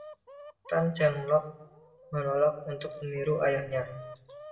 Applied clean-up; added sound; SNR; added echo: none; Chicken, rooster; 17 dB; reverberation time 0.7 s.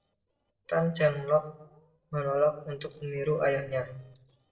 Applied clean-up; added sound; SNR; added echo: neural separator model SepFormer DNS4.